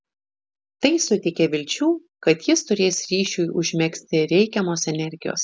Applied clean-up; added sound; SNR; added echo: none; none; none; none.